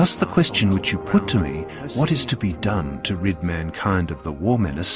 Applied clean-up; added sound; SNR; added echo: none; none; none; none.